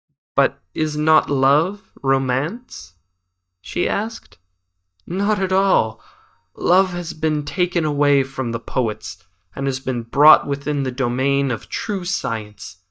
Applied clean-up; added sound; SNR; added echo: neural mask model DeepFilterNet 3.